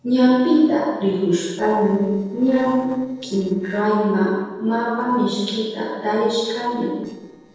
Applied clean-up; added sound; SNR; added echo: neural separator model SepFormer DNS4.